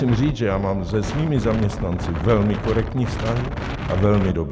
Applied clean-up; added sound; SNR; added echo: none; Wind; 7 dB; none.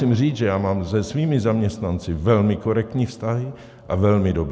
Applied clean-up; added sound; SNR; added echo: none; none; none; none.